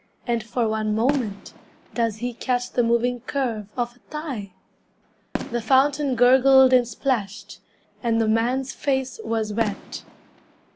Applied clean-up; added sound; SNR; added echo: none; Fireworks; 16 dB; none.